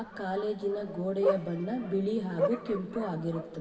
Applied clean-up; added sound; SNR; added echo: none; Bark; 5 dB; reverberation time 2.2 s.